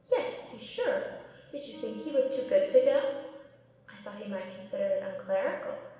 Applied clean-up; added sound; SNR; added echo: none; Wind instrument, woodwind instrument; 18 dB; reverberation time 1.2 s.